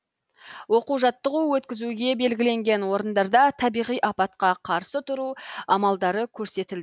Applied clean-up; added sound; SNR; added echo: none; none; none; none.